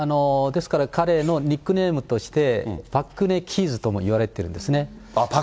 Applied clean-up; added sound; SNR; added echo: none; none; none; none.